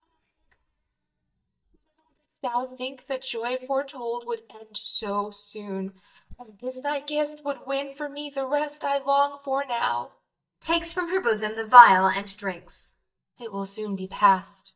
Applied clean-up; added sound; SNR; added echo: neural mask model DeepFilterNet 3.